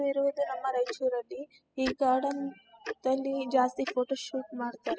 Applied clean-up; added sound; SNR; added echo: classical method spectral subtraction.